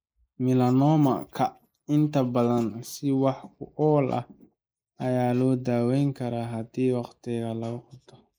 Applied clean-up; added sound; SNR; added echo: neural mask model Resemble Enhance denoiser.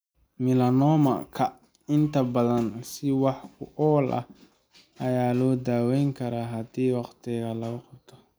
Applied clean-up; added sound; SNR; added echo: none; none; none; none.